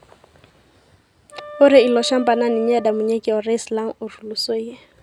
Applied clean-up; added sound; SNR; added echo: none; Wind instrument, woodwind instrument; 15 dB; none.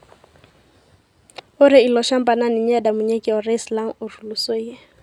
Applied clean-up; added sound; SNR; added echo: none; none; none; none.